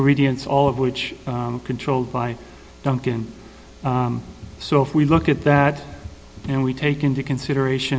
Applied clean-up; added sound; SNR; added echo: none; none; none; none.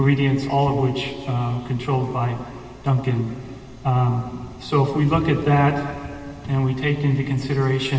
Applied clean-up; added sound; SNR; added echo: none; none; none; reverberation time 2.3 s.